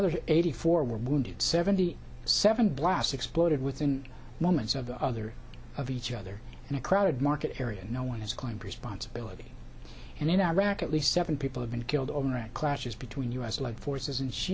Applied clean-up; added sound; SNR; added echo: none; none; none; none.